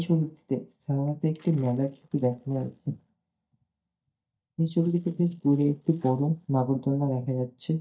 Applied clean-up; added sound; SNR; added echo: neural mask model DeepFilterNet 3.